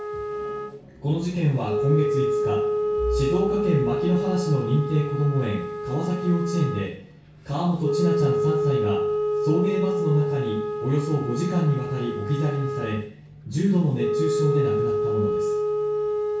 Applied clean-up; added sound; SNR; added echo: none; Wind instrument, woodwind instrument; 1 dB; reverberation time 0.6 s.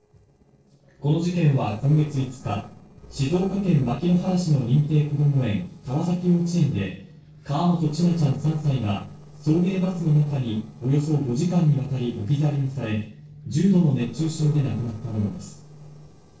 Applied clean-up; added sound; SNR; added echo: neural separator model SepFormer DNS4.